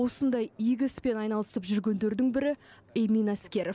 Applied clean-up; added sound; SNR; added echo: none; none; none; none.